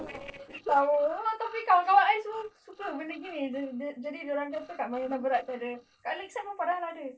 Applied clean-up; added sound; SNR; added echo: neural separator model SepFormer DNS4.